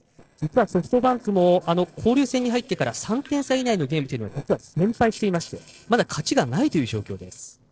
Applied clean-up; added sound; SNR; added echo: neural separator model SepFormer DNS4.